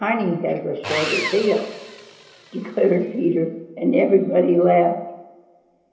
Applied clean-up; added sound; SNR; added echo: none; Sawing; 14 dB; reverberation time 0.8 s.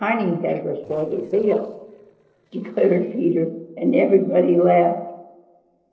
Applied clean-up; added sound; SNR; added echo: neural separator model SepFormer DNS4.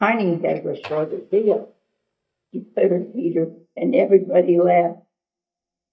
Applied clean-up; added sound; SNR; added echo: neural mask model DeepFilterNet 3.